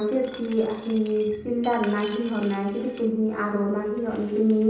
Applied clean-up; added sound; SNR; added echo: none; Glass; 19 dB; reverberation time 0.9 s.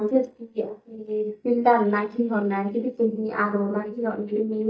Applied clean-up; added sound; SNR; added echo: neural mask model DeepFilterNet 3.